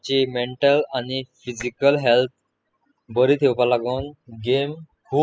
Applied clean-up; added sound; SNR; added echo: classical method spectral subtraction.